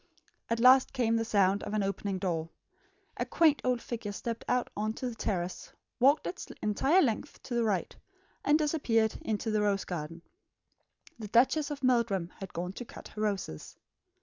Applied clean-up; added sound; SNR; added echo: none; none; none; none.